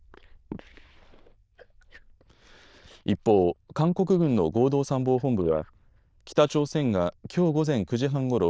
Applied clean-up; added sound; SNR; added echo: neural diffusion model UNIVERSE++.